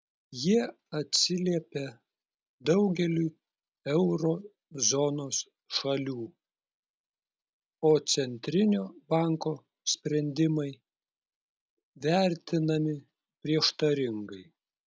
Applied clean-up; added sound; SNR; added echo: none; none; none; none.